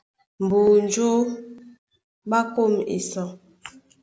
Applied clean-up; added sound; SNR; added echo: none; none; none; none.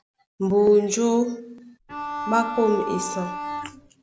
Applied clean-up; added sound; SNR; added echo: none; Bowed string instrument; 7 dB; none.